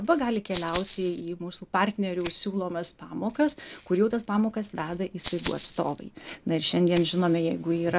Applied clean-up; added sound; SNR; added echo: none; Rattle (instrument); 1 dB; none.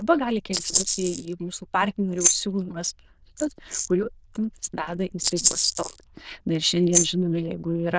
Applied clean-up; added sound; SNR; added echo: neural diffusion model UNIVERSE++.